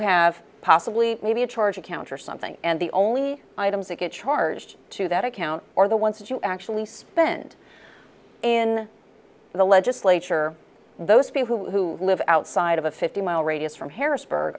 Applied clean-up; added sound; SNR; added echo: none; none; none; none.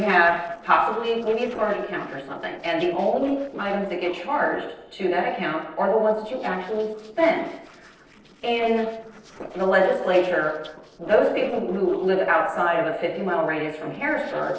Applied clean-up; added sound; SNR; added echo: neural separator model SepFormer DNS4.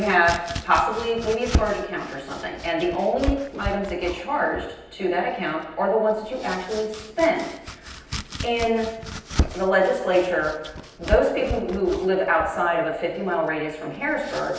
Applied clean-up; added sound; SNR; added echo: none; Domestic sounds, home sounds; 9 dB; reverberation time 0.9 s.